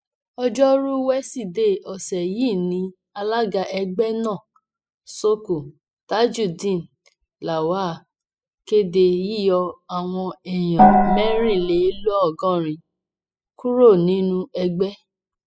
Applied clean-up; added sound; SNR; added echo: classical method spectral subtraction.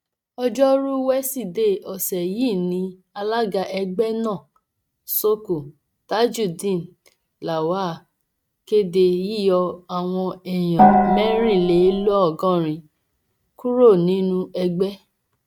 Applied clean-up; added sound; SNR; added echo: neural mask model RNNoise.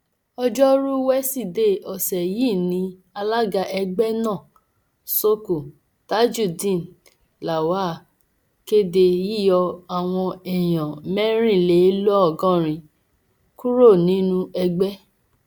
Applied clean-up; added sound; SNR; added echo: none; none; none; none.